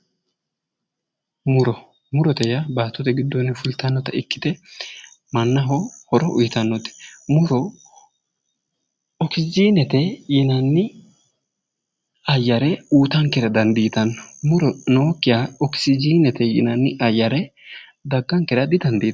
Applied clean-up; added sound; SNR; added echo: none; none; none; none.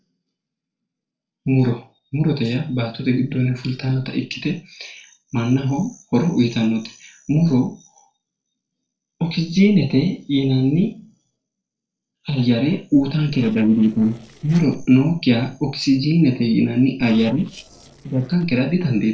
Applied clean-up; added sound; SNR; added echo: neural separator model SepFormer DNS4.